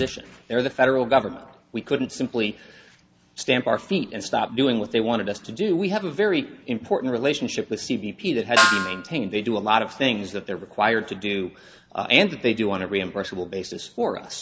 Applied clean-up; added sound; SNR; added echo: none; Snare drum; 0 dB; none.